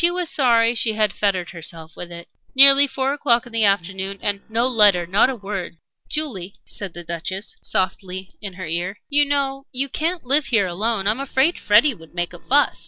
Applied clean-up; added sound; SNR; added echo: neural separator model SepFormer DNS4.